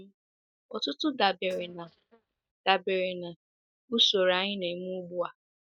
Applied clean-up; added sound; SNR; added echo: neural mask model DeepFilterNet 3.